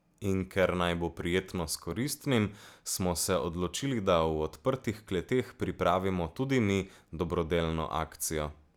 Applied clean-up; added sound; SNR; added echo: none; none; none; none.